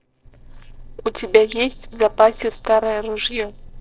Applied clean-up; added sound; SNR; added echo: neural separator model SepFormer DNS4.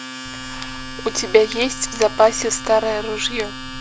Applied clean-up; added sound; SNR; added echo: none; Crackle + Domestic sounds, home sounds; 11 dB; none.